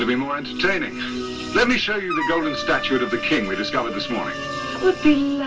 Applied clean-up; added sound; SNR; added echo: none; Wind instrument, woodwind instrument; 9 dB; reverberation time 0.1 s.